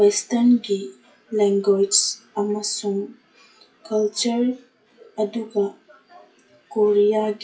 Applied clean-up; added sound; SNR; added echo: classical method WPE with log-MMSE.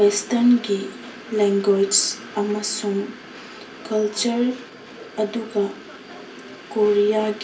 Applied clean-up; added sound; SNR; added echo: none; Train; 17 dB; reverberation time 0.3 s.